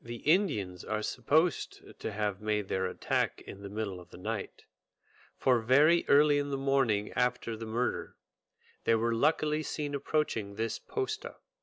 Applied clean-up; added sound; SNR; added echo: none; none; none; none.